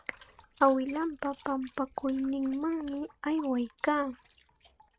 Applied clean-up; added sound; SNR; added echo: neural mask model RNNoise.